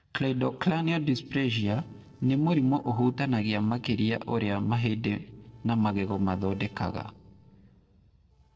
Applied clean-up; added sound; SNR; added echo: neural separator model SepFormer DNS4.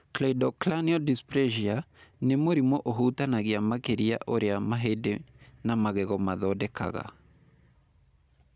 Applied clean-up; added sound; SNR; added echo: none; none; none; none.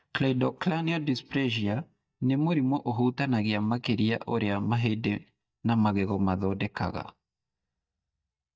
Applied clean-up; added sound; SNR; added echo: neural mask model DeepFilterNet 3.